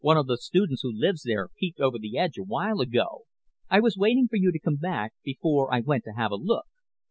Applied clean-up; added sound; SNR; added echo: none; none; none; none.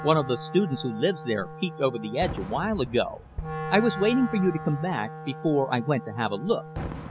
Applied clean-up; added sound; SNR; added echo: none; Fireworks + Wind instrument, woodwind instrument; 10 dB; none.